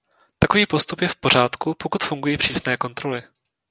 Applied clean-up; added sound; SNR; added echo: none; none; none; none.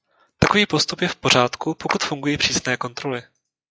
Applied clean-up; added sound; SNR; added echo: classical method log-MMSE.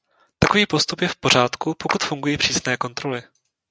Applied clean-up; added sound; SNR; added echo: neural mask model RNNoise.